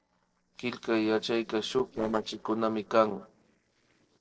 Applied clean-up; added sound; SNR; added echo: neural separator model SepFormer DNS4.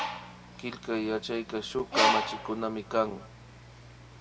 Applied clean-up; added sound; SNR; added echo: none; Bird; 1 dB; reverberation time 2.2 s.